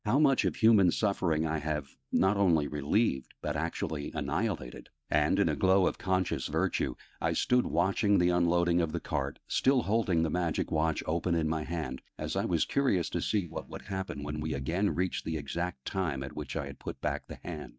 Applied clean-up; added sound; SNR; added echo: neural mask model DeepFilterNet 3.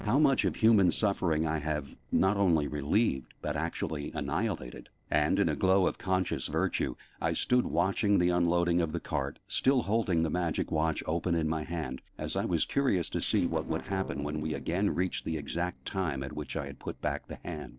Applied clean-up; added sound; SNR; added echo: neural separator model SepFormer DNS4.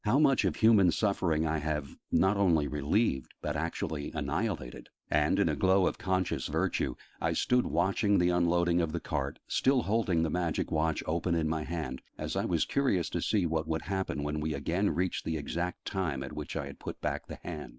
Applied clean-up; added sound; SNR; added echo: neural mask model Resemble Enhance denoiser.